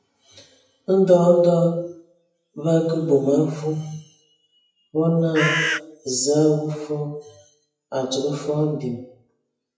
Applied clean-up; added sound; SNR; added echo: classical method WPE with log-MMSE.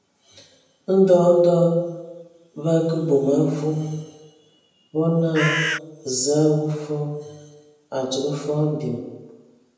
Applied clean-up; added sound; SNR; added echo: none; Bird; 1 dB; reverberation time 1.0 s.